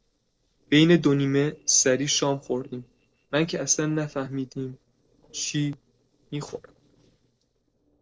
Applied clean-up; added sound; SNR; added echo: neural separator model SepFormer DNS4.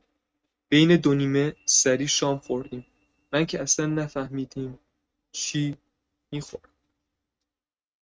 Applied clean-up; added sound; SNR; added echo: neural mask model RNNoise.